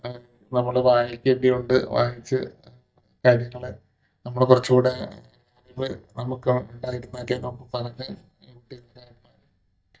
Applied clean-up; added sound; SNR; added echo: neural mask model DeepFilterNet 3.